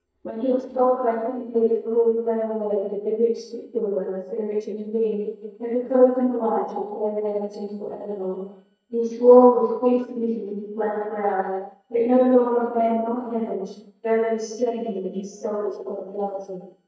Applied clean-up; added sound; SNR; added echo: neural mask model DeepFilterNet 3.